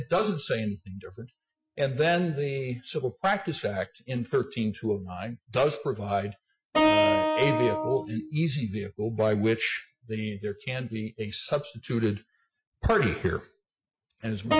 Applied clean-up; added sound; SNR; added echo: classical method Wiener filter.